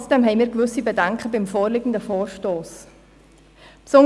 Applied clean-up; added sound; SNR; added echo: none; none; none; none.